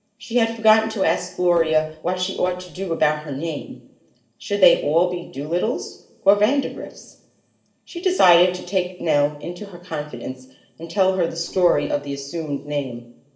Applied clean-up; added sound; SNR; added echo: neural separator model SepFormer DNS4.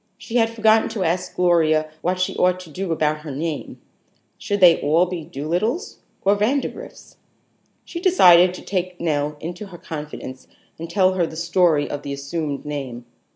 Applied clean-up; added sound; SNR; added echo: none; none; none; none.